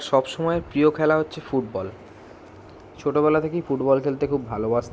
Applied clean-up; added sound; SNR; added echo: none; none; none; none.